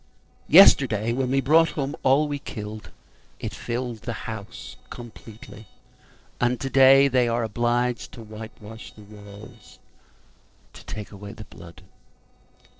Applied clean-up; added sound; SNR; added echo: neural separator model SepFormer DNS4.